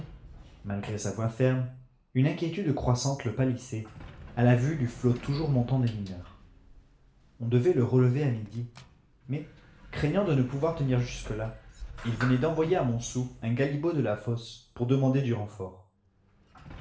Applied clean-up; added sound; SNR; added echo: none; Sliding door; 18 dB; reverberation time 0.4 s.